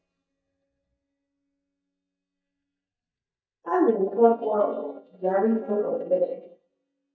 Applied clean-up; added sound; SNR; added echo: neural mask model DeepFilterNet 3.